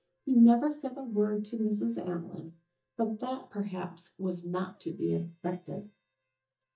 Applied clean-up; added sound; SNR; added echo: neural mask model DeepFilterNet 3.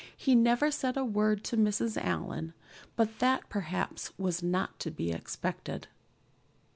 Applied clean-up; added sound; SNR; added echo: none; none; none; none.